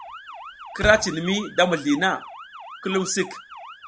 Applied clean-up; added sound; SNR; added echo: none; Motor vehicle (road) + Motor vehicle (road) / Siren; 13 dB; none.